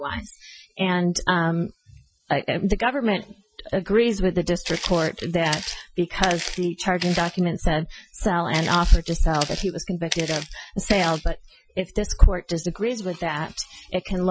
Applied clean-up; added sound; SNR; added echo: classical method Wiener filter.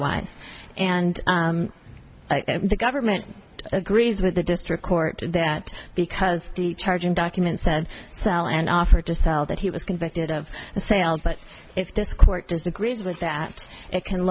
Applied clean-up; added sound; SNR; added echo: none; none; none; none.